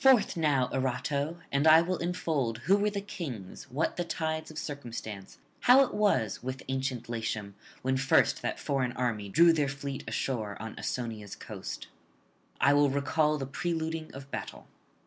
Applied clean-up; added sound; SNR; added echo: none; none; none; none.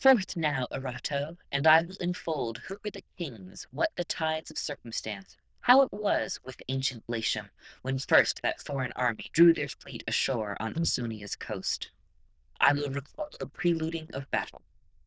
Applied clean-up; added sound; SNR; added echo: neural diffusion model UNIVERSE++.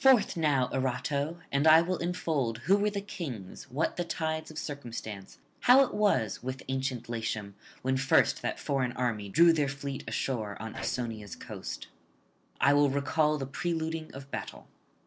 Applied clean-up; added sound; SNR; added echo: neural separator model SepFormer DNS4.